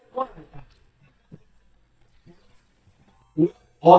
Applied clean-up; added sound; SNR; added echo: neural mask model DeepFilterNet 3.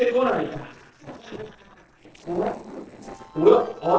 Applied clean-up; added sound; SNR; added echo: neural separator model SepFormer DNS4.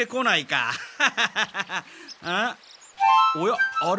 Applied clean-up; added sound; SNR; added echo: none; none; none; none.